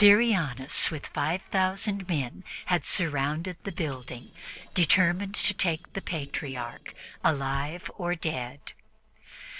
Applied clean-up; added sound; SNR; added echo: neural separator model SepFormer DNS4.